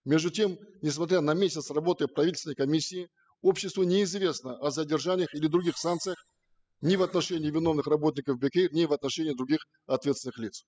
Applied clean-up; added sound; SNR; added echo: classical method spectral subtraction.